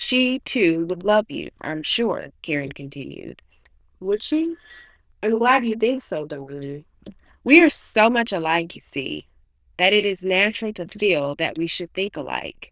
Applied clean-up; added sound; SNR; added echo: neural diffusion model UNIVERSE++.